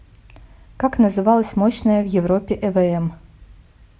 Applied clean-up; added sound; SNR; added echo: none; none; none; none.